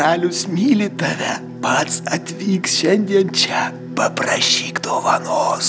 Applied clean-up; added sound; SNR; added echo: none; none; none; none.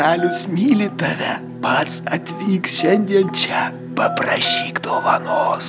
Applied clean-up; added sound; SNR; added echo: none; Telephone; 14 dB; none.